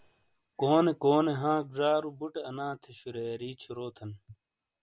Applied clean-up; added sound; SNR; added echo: none; none; none; none.